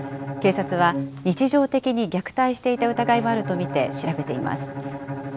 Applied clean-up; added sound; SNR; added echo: none; Bowed string instrument; 9 dB; none.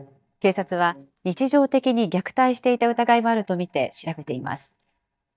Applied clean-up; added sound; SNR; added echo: neural mask model DeepFilterNet 3.